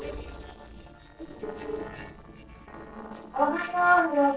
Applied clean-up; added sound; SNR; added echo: neural separator model SepFormer DNS4.